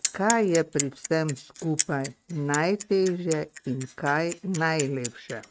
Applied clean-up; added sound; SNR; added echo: neural mask model RNNoise.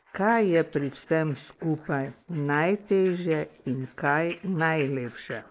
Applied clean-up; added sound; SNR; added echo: neural mask model Resemble Enhance denoiser.